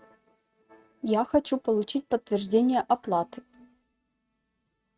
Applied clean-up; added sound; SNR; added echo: neural mask model RNNoise.